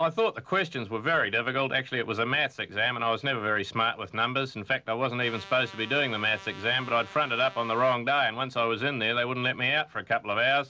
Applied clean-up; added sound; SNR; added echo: none; Trumpet; 18 dB; none.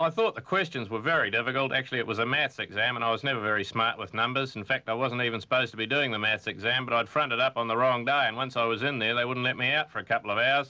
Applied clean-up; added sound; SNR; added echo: none; none; none; none.